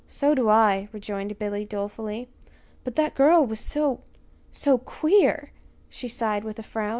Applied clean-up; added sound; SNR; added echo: none; none; none; none.